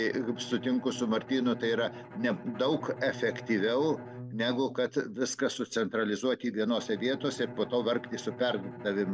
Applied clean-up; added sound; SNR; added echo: none; Bowed string instrument; 14 dB; none.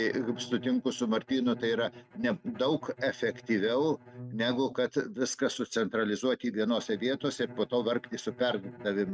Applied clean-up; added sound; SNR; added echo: neural mask model RNNoise.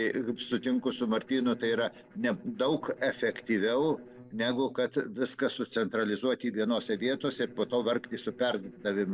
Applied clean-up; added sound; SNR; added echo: neural separator model SepFormer DNS4.